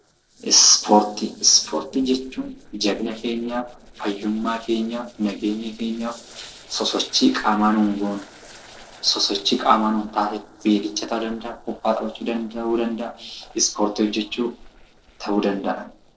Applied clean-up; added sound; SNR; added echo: neural separator model SepFormer DNS4.